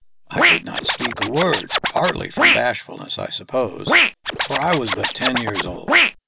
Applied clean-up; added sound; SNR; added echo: none; Scratching (performance technique); -4 dB; none.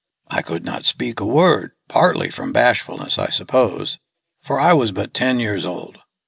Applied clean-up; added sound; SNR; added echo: none; none; none; none.